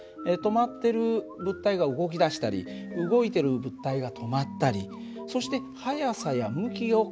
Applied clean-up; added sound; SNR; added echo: none; none; none; none.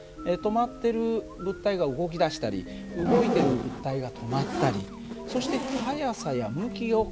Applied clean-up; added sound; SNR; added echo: none; Zipper (clothing); 5 dB; none.